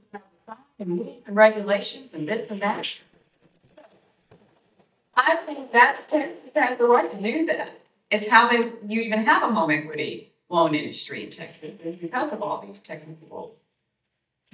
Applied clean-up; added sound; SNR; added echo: neural mask model DeepFilterNet 3.